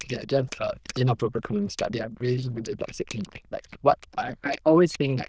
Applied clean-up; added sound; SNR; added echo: neural diffusion model UNIVERSE++.